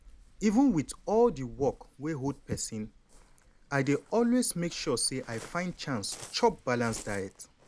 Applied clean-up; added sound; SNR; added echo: none; Waves, surf; 20 dB; none.